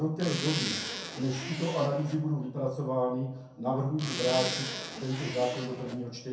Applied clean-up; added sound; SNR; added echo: none; Zipper (clothing); 6 dB; reverberation time 0.6 s.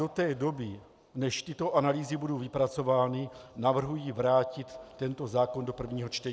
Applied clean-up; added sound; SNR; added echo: none; none; none; none.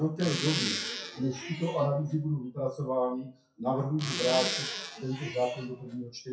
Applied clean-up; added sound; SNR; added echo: classical method WPE with log-MMSE.